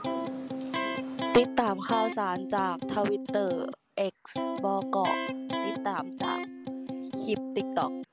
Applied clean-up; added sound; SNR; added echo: none; Electric guitar; 3 dB; none.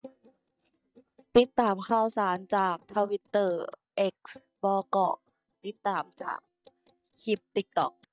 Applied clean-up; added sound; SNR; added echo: neural mask model DeepFilterNet 3.